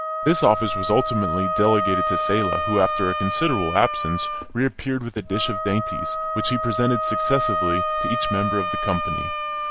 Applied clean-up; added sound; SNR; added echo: none; Wind instrument, woodwind instrument; 1 dB; none.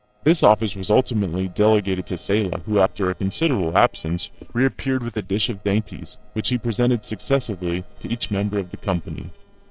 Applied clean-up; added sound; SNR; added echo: neural separator model SepFormer DNS4.